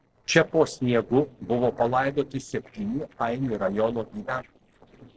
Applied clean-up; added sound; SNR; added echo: neural separator model SepFormer DNS4.